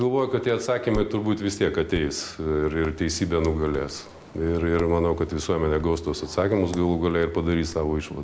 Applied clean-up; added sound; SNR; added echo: none; Hands; 20 dB; none.